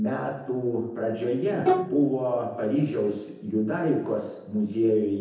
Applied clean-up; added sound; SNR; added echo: none; Bowed string instrument; 2 dB; reverberation time 0.9 s.